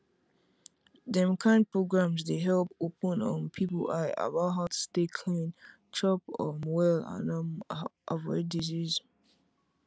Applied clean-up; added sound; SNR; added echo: none; none; none; none.